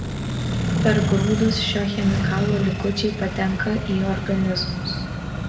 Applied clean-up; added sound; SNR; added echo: none; Accelerating, revving, vroom; 0 dB; reverberation time 0.6 s.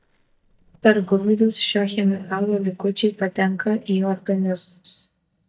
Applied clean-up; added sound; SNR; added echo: neural mask model DeepFilterNet 3.